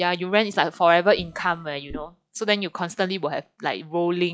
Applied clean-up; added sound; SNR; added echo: classical method log-MMSE.